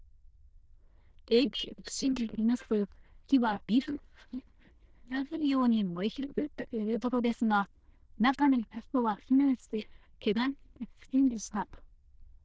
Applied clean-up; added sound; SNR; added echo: neural diffusion model UNIVERSE++.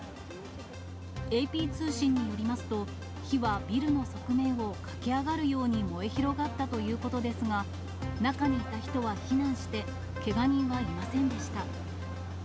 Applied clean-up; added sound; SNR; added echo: none; none; none; none.